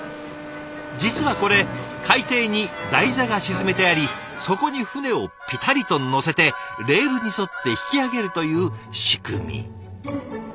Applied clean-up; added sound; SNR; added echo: none; none; none; none.